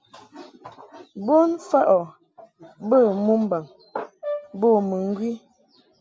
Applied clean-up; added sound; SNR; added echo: none; Brass instrument; 13 dB; none.